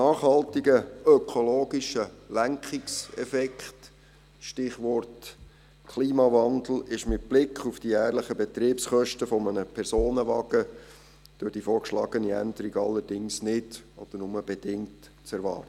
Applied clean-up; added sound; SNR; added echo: none; Bass drum; 10 dB; none.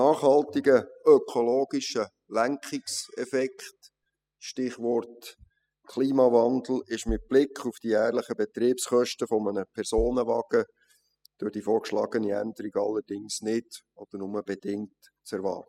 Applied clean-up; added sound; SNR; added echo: classical method spectral subtraction.